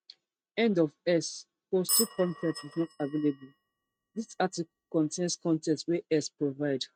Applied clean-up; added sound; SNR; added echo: neural mask model RNNoise.